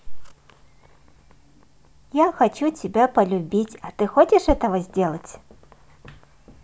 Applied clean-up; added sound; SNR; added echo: none; none; none; none.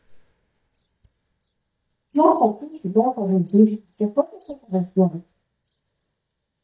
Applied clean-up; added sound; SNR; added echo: neural mask model DeepFilterNet 3.